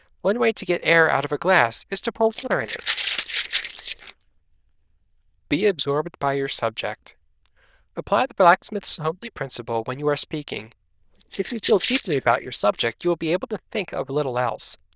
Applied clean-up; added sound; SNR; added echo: neural diffusion model UNIVERSE++.